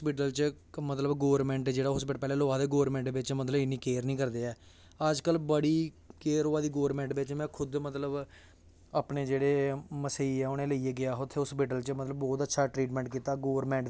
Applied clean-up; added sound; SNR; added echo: none; none; none; none.